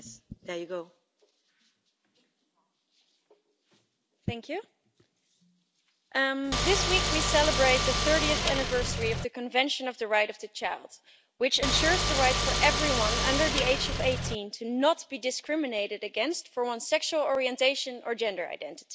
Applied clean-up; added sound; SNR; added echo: none; Car; -2 dB; none.